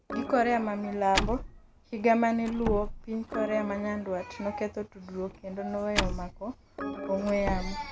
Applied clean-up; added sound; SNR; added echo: none; Organ + Slam; 6 dB; none.